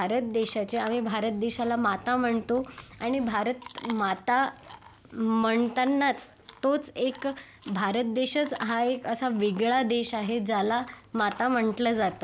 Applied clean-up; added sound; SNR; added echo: none; Chewing, mastication; 20 dB; none.